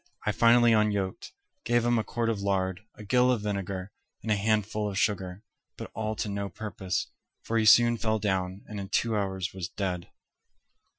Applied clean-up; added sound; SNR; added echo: classical method Wiener filter.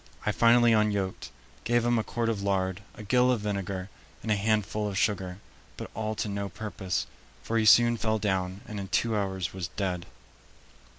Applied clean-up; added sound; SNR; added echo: none; none; none; none.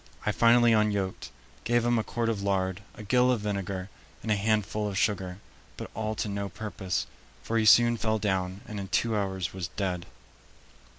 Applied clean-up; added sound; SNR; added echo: none; Bass drum; 18 dB; none.